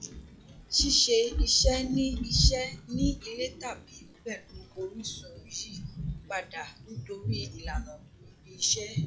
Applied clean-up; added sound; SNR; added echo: classical method log-MMSE.